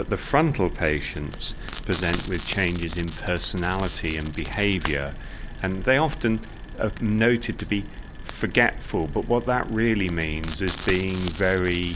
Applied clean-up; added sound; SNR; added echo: none; Frying (food); 10 dB; none.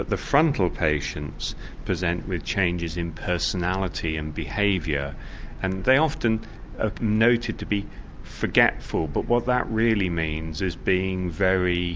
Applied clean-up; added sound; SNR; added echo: none; none; none; none.